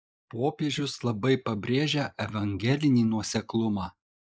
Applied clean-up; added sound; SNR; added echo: neural mask model Resemble Enhance denoiser.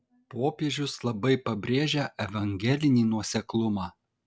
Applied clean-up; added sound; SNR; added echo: none; none; none; none.